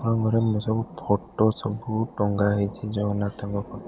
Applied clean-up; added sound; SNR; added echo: none; Thunder; 19 dB; none.